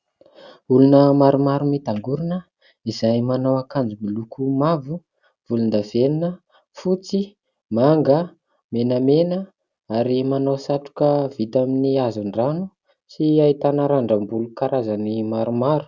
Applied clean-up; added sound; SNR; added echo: none; none; none; none.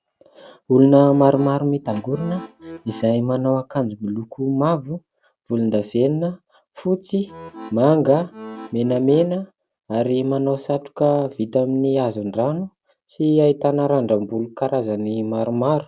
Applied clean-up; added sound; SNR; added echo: none; Accordion; 17 dB; none.